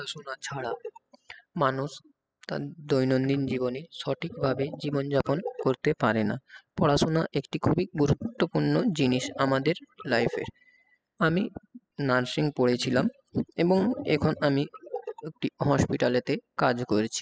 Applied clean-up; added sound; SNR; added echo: classical method spectral subtraction.